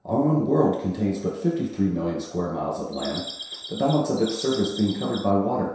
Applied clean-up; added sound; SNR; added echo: none; Bird vocalization, bird call, bird song; 13 dB; reverberation time 0.7 s.